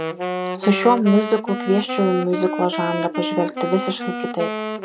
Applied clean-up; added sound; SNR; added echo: none; Wind instrument, woodwind instrument; 5 dB; none.